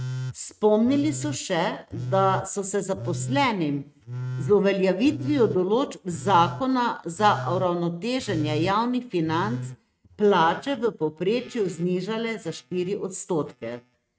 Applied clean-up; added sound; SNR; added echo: neural mask model RNNoise.